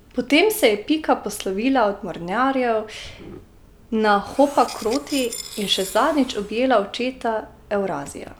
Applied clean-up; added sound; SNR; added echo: none; Tools; 16 dB; none.